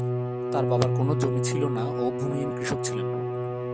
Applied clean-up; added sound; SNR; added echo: none; Bowed string instrument; -4 dB; none.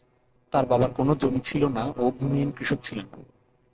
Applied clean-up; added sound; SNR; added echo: neural separator model SepFormer DNS4.